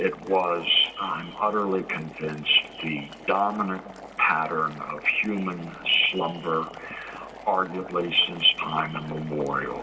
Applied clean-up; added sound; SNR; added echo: none; Boiling; 17 dB; reverberation time 2.0 s.